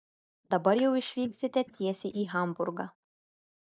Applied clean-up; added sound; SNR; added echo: neural mask model DeepFilterNet 3.